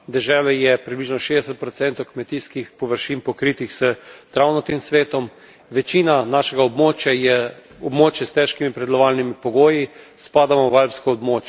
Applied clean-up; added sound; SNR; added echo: none; none; none; none.